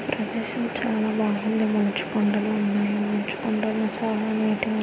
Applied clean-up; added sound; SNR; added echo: none; none; none; none.